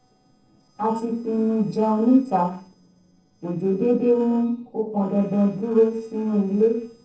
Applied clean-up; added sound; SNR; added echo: neural separator model SepFormer DNS4.